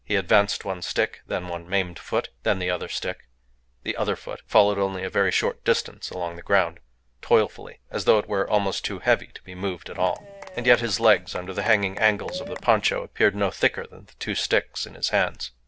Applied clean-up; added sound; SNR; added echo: none; Applause / Cheering / Clapping; 14 dB; none.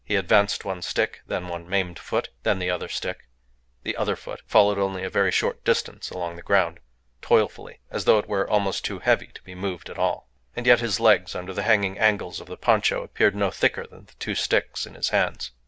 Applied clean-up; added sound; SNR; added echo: none; none; none; none.